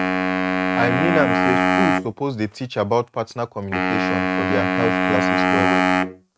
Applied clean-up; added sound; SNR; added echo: neural mask model RNNoise.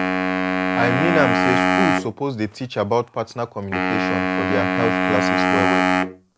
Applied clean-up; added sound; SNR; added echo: none; Wind instrument, woodwind instrument; -4 dB; none.